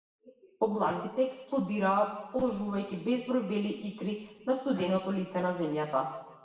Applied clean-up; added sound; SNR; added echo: none; Bowed string instrument; 13 dB; reverberation time 1.2 s.